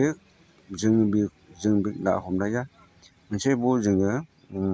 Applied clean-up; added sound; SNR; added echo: none; none; none; none.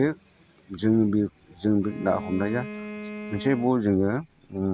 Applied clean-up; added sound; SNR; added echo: none; Bowed string instrument; 13 dB; none.